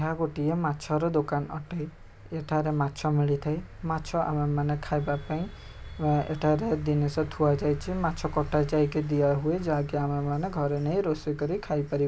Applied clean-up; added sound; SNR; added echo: none; none; none; none.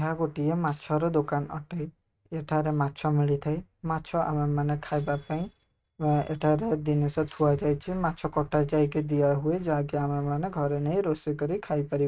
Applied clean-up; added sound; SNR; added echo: neural mask model RNNoise.